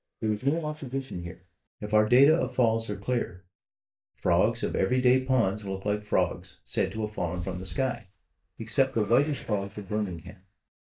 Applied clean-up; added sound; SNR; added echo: neural mask model DeepFilterNet 3.